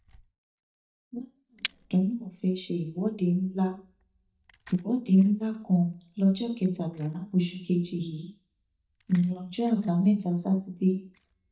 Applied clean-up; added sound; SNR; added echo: neural mask model DeepFilterNet 3.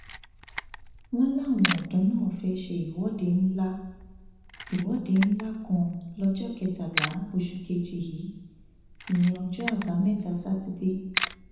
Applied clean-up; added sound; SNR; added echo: none; Camera; 10 dB; reverberation time 0.9 s.